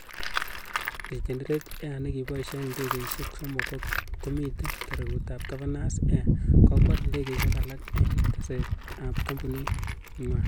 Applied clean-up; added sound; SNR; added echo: none; Tools; 12 dB; none.